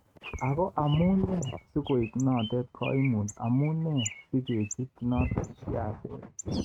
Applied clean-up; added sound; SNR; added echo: neural mask model RNNoise.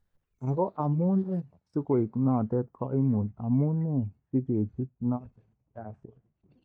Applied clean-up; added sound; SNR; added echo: neural mask model DeepFilterNet 3.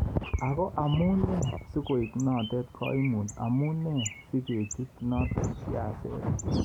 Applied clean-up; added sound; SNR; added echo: none; Bird; 17 dB; none.